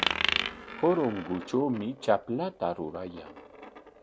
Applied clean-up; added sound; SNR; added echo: none; Coin (dropping); 5 dB; none.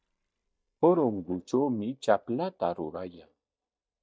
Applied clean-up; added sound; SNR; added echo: neural mask model DeepFilterNet 3.